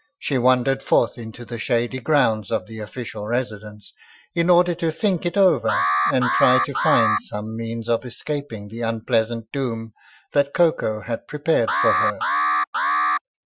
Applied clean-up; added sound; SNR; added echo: classical method Wiener filter.